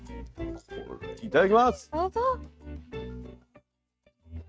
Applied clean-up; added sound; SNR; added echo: neural mask model RNNoise.